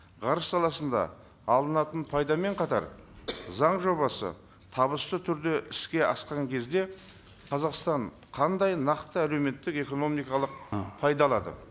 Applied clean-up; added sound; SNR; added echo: none; none; none; none.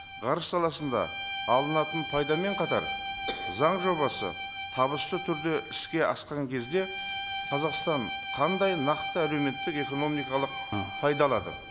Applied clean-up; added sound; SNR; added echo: none; Bowed string instrument; 7 dB; none.